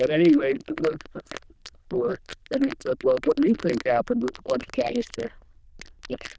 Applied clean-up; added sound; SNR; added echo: neural diffusion model UNIVERSE++.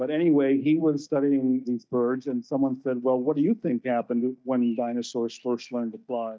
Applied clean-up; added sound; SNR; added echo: neural mask model DeepFilterNet 3.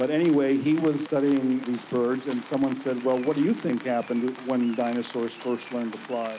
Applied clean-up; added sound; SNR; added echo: none; Rain; 18 dB; none.